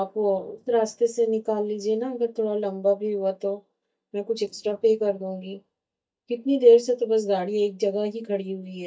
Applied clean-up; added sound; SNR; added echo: neural mask model DeepFilterNet 3.